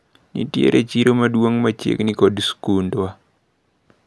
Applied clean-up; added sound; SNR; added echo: none; none; none; none.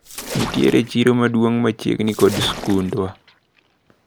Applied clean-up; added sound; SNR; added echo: none; Splash, splatter; 12 dB; none.